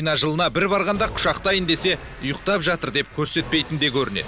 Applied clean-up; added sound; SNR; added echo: none; none; none; none.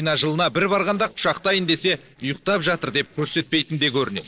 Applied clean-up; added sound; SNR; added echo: neural separator model SepFormer DNS4.